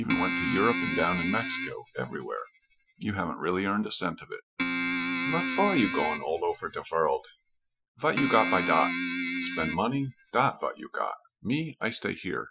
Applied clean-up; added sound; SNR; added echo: classical method Wiener filter.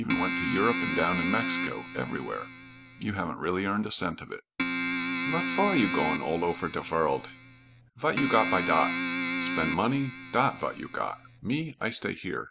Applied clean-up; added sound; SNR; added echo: none; Keyboard (musical); 3 dB; none.